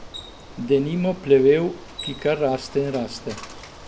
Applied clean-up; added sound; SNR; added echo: none; Bicycle; 16 dB; none.